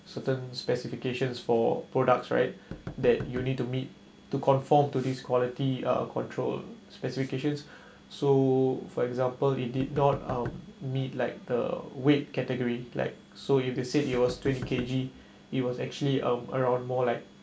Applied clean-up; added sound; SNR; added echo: none; Knock; 13 dB; none.